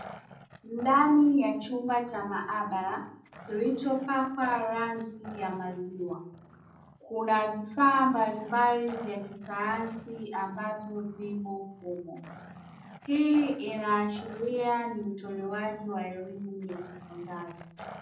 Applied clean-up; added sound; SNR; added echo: none; Growling; 19 dB; reverberation time 0.6 s.